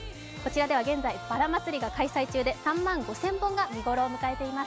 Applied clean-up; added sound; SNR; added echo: none; none; none; none.